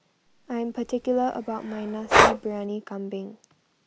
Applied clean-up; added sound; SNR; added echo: none; Breathing; -5 dB; none.